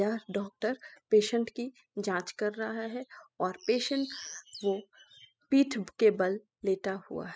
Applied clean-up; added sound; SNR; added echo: classical method spectral subtraction.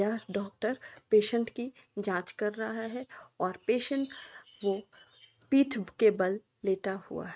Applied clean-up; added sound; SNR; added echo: neural mask model RNNoise.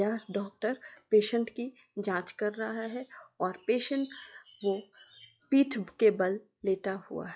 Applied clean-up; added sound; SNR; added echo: classical method log-MMSE.